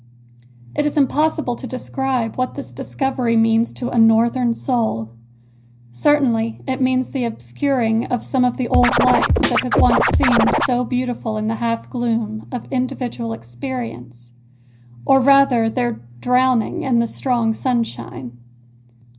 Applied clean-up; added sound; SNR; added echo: none; Scratching (performance technique); -3 dB; reverberation time 0.4 s.